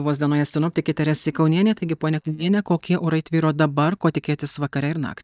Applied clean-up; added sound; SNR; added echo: neural mask model DeepFilterNet 3.